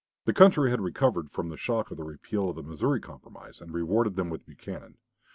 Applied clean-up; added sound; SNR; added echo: none; none; none; none.